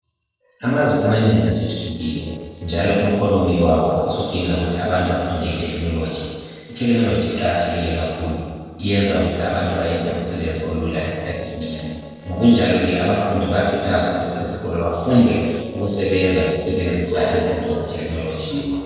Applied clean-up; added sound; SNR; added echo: neural separator model SepFormer DNS4.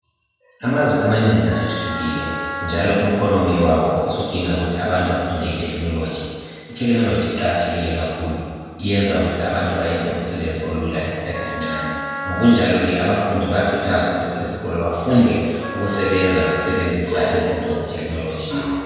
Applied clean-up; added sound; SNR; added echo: none; Wind instrument, woodwind instrument; 9 dB; reverberation time 1.9 s.